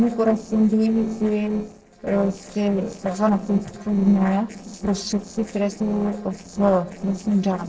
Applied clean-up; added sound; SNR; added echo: neural separator model SepFormer DNS4.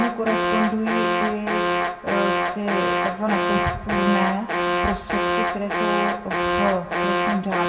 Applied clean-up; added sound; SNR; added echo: none; Alarm; -3 dB; reverberation time 1.5 s.